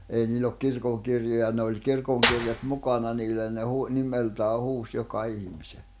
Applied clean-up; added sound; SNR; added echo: none; Clapping / Drum kit; 5 dB; none.